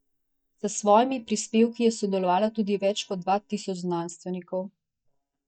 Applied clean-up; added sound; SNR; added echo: neural mask model DeepFilterNet 3.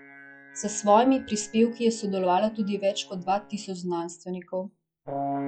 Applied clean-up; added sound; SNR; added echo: classical method log-MMSE.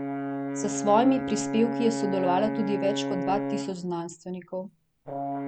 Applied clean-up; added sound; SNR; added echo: none; Brass instrument; 3 dB; none.